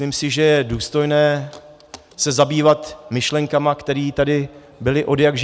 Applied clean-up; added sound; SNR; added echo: none; none; none; none.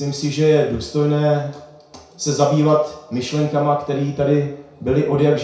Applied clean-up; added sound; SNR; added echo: none; none; none; reverberation time 0.6 s.